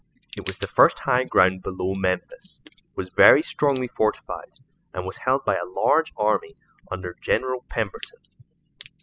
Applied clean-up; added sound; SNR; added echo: classical method spectral subtraction.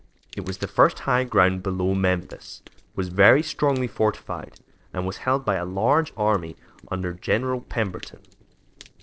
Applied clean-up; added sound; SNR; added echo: neural separator model SepFormer DNS4.